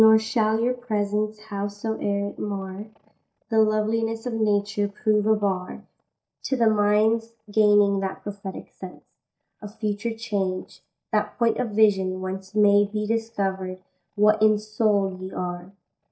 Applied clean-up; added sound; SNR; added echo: neural mask model DeepFilterNet 3.